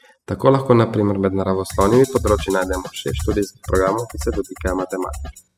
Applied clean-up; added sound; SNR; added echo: classical method spectral subtraction.